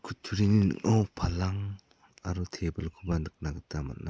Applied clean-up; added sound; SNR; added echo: none; none; none; none.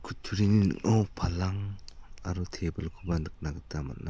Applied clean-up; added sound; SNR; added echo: none; Tick; 17 dB; none.